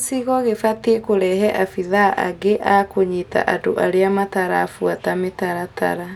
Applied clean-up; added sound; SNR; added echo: none; none; none; none.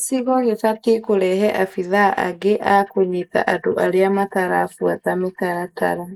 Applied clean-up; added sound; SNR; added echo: neural mask model Resemble Enhance denoiser.